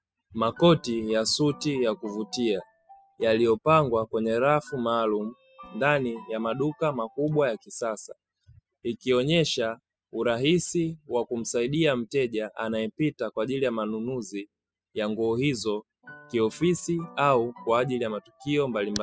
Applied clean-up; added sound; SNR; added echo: classical method spectral subtraction.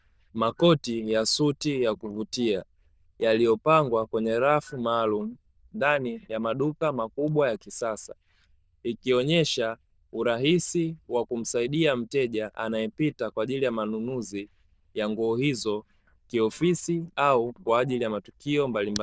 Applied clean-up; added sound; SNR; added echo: neural diffusion model UNIVERSE++.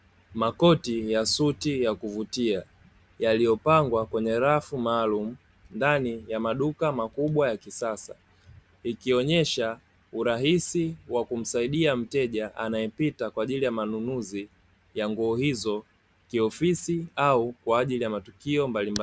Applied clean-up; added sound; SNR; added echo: none; none; none; none.